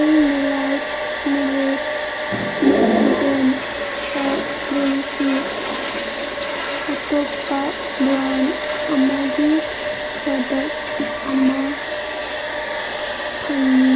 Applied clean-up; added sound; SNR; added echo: none; Toilet flush + Domestic sounds, home sounds; 2 dB; none.